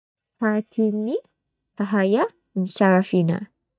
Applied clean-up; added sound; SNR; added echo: neural mask model DeepFilterNet 3.